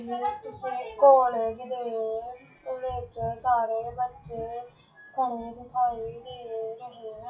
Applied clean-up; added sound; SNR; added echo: classical method WPE with log-MMSE.